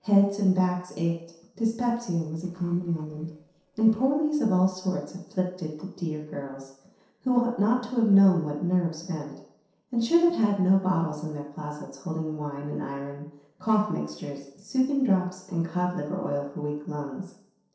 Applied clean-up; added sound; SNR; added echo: neural separator model SepFormer DNS4.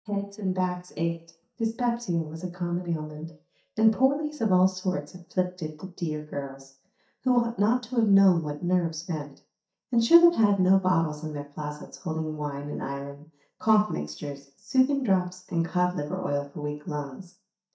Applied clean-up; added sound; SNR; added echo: neural mask model DeepFilterNet 3.